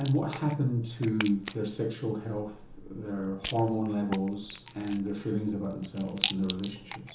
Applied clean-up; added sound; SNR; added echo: none; Rattle; 11 dB; reverberation time 1.2 s.